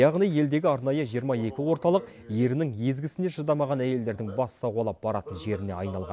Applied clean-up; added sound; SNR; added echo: none; none; none; none.